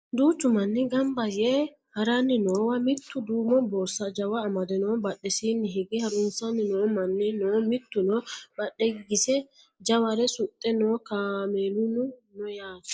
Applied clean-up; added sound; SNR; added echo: neural mask model Resemble Enhance denoiser.